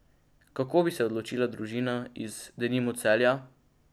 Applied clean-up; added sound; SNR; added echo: none; none; none; none.